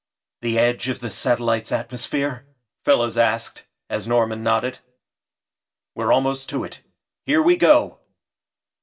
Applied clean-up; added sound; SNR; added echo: none; none; none; reverberation time 0.2 s.